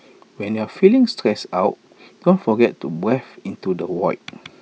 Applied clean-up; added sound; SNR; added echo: none; none; none; none.